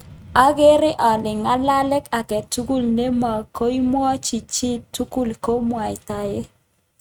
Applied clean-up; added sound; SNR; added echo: neural mask model RNNoise.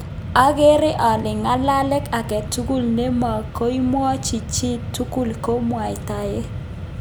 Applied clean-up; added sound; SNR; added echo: none; Mechanisms; 9 dB; none.